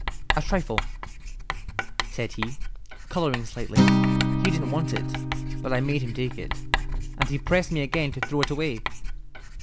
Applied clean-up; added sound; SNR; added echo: none; Writing + Acoustic guitar; -3 dB; none.